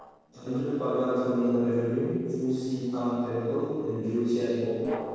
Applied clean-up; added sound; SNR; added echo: neural separator model SepFormer DNS4.